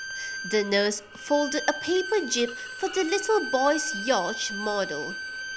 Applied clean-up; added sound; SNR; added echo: none; Bowed string instrument; 8 dB; none.